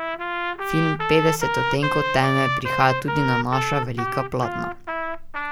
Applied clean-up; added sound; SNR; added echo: none; Trumpet; 2 dB; none.